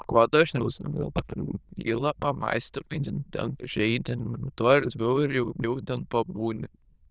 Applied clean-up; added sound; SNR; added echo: neural diffusion model UNIVERSE++.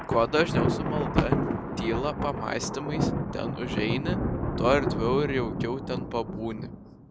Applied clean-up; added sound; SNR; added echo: none; Thunder; -1 dB; none.